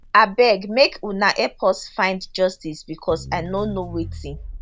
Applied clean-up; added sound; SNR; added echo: none; Crackle; 16 dB; none.